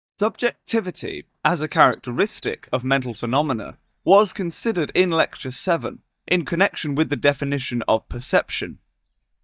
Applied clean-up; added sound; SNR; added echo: neural mask model DeepFilterNet 3.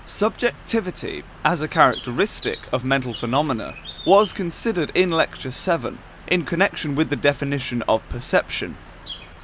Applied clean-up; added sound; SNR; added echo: none; Bird; 17 dB; none.